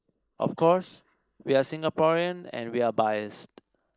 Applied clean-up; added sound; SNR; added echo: neural mask model Resemble Enhance denoiser.